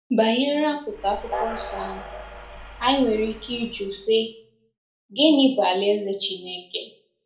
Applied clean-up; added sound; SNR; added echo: none; Train; 12 dB; reverberation time 0.4 s.